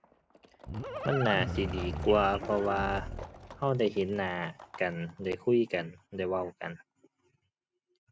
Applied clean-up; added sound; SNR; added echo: none; Livestock, farm animals, working animals; 9 dB; none.